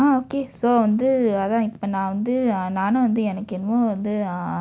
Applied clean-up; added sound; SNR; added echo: none; none; none; none.